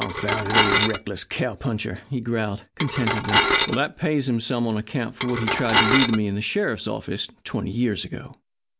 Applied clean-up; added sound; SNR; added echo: none; Dishes, pots, and pans / Glass; -3 dB; none.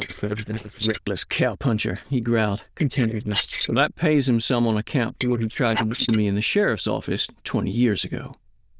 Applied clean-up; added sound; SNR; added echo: neural diffusion model UNIVERSE++.